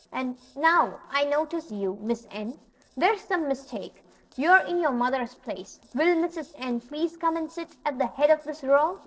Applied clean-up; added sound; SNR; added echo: neural separator model SepFormer DNS4.